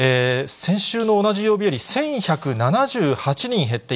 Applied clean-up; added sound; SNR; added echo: none; none; none; none.